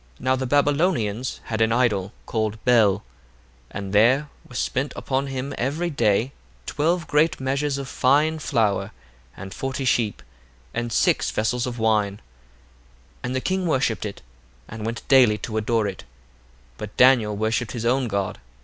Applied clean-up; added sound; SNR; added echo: none; none; none; none.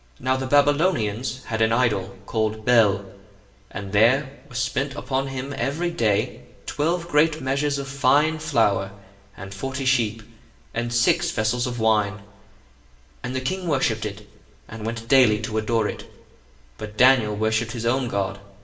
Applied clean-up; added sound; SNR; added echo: none; none; none; reverberation time 0.7 s.